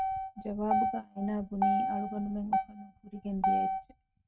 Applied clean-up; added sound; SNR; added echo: neural mask model RNNoise.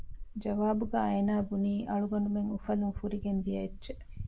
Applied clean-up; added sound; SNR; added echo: neural mask model Resemble Enhance denoiser.